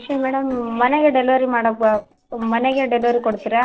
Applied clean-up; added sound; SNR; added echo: neural separator model SepFormer DNS4.